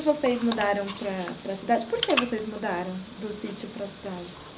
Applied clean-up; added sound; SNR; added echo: none; Bathtub (filling or washing) / Water; 9 dB; none.